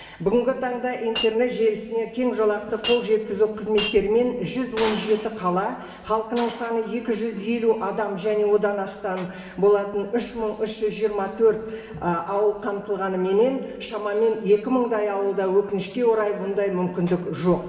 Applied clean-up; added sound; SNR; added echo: none; Shatter; 16 dB; reverberation time 1.9 s.